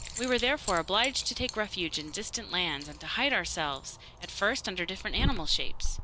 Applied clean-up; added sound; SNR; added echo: none; Keys jangling; 5 dB; none.